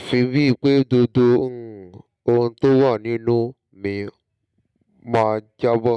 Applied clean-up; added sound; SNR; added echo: none; none; none; none.